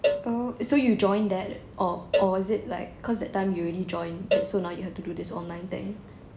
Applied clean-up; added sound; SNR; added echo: none; Cowbell; 5 dB; none.